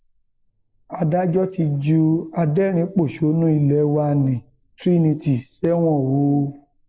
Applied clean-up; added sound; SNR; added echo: neural mask model Resemble Enhance denoiser.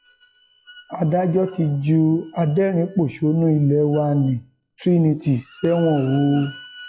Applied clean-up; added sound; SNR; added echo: classical method log-MMSE.